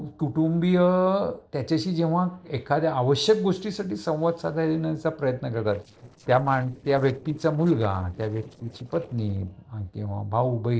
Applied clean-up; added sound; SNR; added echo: neural separator model SepFormer DNS4.